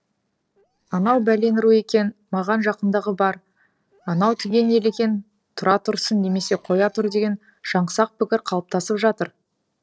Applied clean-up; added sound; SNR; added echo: neural separator model SepFormer DNS4.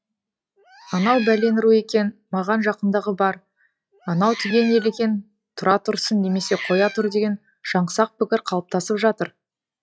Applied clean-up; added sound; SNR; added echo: classical method log-MMSE.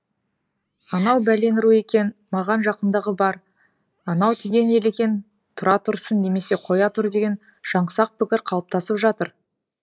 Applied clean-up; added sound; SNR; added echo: neural mask model Resemble Enhance denoiser.